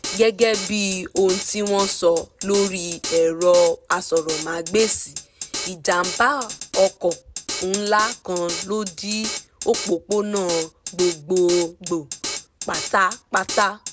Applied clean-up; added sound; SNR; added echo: none; Drum kit; 9 dB; none.